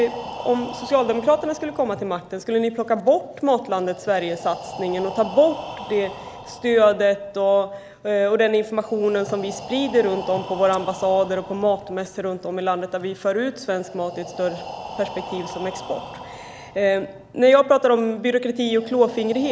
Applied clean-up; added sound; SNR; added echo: none; Breathing; 16 dB; none.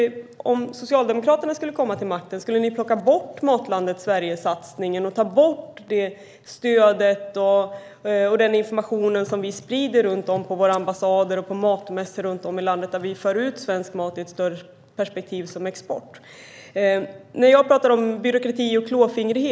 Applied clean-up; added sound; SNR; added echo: none; none; none; none.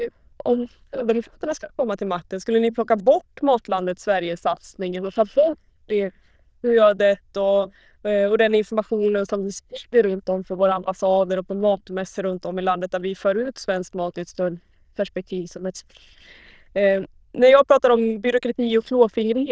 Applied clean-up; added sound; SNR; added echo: neural diffusion model UNIVERSE++.